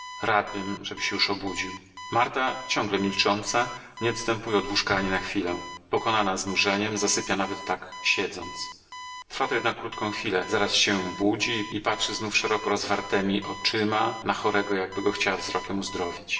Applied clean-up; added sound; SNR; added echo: none; Alarm; 14 dB; reverberation time 0.9 s.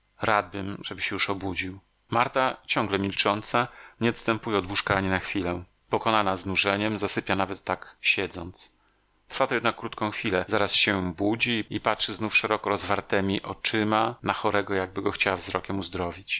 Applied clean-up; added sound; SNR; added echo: none; none; none; none.